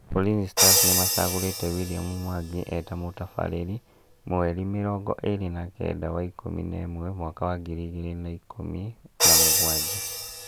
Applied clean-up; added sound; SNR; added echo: none; Crash cymbal; -2 dB; none.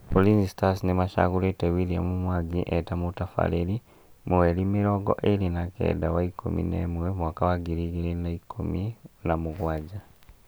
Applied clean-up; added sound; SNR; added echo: none; none; none; none.